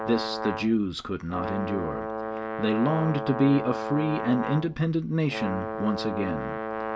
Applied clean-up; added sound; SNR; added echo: none; Brass instrument; 5 dB; none.